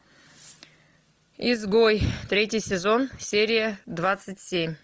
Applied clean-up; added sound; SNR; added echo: none; none; none; none.